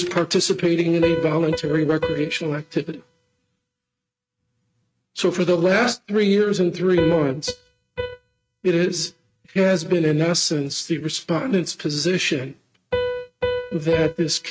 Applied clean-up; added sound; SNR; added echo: neural mask model RNNoise.